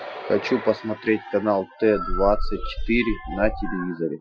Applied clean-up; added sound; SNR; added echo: classical method Wiener filter.